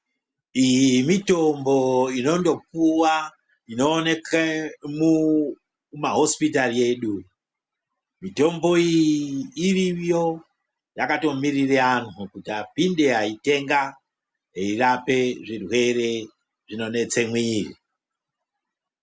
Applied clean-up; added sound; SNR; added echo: none; none; none; none.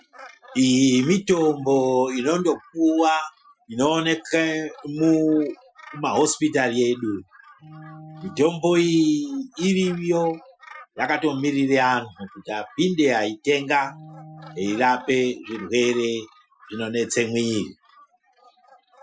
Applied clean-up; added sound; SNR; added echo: classical method Wiener filter.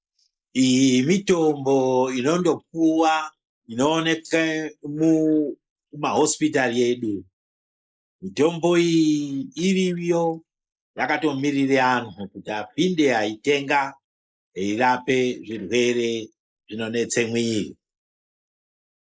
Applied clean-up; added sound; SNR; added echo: neural mask model Resemble Enhance denoiser.